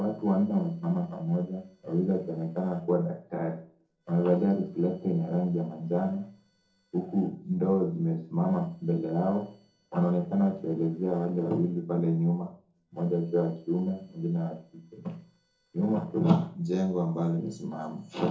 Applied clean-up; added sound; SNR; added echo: neural separator model SepFormer DNS4.